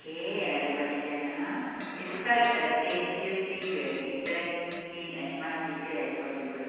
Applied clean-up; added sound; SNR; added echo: none; Fart; 14 dB; reverberation time 2.1 s.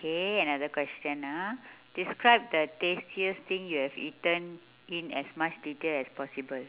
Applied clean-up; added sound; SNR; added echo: none; none; none; none.